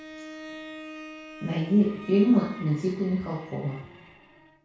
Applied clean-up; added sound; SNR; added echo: none; Bowed string instrument; 16 dB; reverberation time 0.6 s.